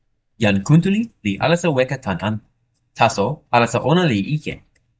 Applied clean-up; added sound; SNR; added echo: neural mask model DeepFilterNet 3.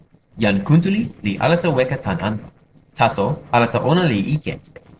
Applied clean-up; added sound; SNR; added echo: neural separator model SepFormer DNS4.